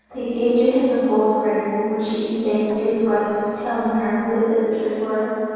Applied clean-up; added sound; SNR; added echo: neural separator model SepFormer DNS4.